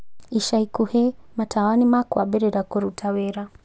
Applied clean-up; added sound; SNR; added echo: none; none; none; none.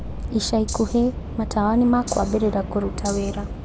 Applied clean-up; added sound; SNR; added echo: none; Rattle (instrument) + Subway, metro, underground / Train; 7 dB; none.